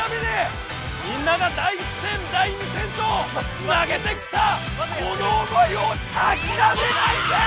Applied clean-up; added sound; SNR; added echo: none; none; none; none.